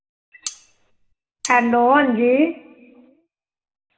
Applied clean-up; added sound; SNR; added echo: none; Cutlery, silverware; 15 dB; reverberation time 1.9 s.